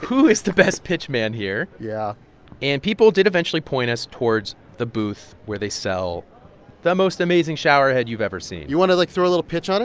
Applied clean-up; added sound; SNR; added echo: none; none; none; none.